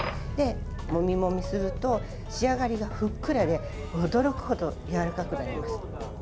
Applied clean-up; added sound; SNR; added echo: none; Boat, Water vehicle; 7 dB; none.